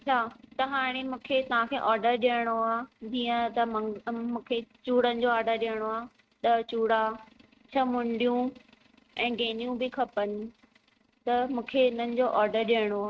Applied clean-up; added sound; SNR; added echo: neural mask model RNNoise.